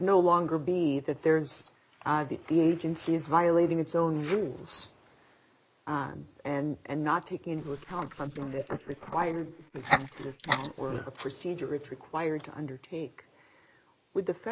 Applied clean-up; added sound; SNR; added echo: neural mask model Resemble Enhance denoiser.